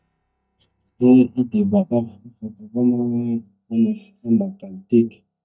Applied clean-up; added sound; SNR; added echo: neural mask model DeepFilterNet 3.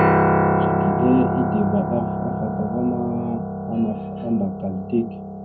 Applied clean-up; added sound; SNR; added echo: none; Piano; -2 dB; reverberation time 0.3 s.